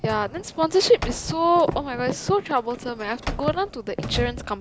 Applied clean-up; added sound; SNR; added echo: none; Drawer open or close + Slam / Wood; 12 dB; none.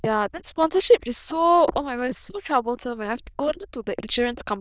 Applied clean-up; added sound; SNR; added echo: neural diffusion model UNIVERSE++.